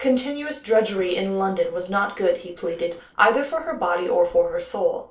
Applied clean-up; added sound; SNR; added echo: neural separator model SepFormer DNS4.